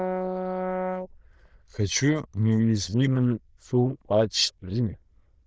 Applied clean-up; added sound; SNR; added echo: neural diffusion model UNIVERSE++.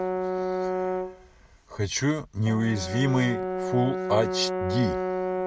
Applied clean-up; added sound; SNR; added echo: none; Brass instrument; 2 dB; none.